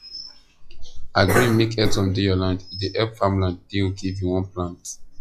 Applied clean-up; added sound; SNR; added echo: classical method log-MMSE.